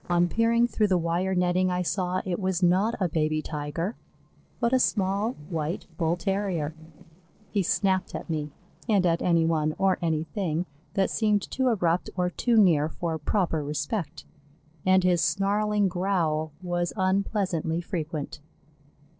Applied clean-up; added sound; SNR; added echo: neural separator model SepFormer DNS4.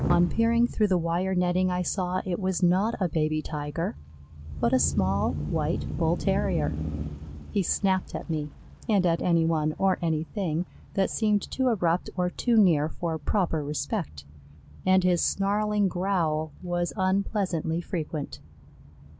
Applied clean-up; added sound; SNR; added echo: none; Engine starting / Accelerating, revving, vroom / Motor vehicle (road); 10 dB; none.